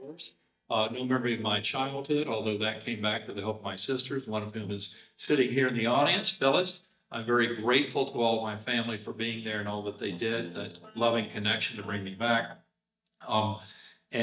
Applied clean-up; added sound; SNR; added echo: neural mask model DeepFilterNet 3.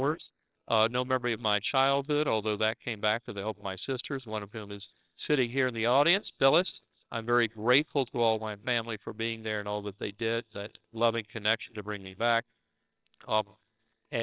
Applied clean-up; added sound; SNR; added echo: neural separator model SepFormer WHAMR!.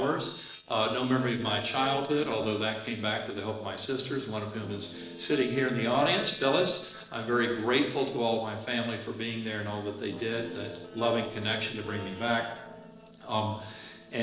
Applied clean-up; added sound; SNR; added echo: neural separator model SepFormer DNS4.